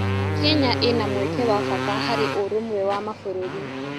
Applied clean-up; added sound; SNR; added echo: none; Motorcycle + Bowed string instrument; 1 dB; none.